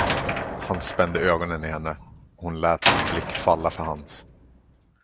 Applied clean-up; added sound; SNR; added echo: none; Slam; 2 dB; none.